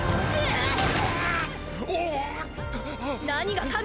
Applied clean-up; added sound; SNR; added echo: none; none; none; none.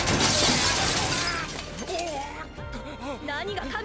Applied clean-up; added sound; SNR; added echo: none; Shatter; -1 dB; none.